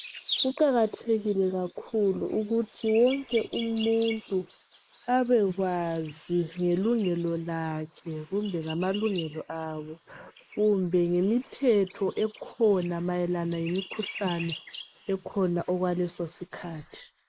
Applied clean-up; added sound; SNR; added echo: neural mask model Resemble Enhance denoiser.